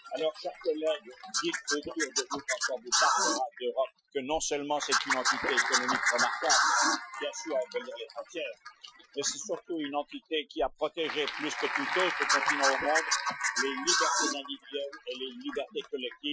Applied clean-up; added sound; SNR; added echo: classical method Wiener filter.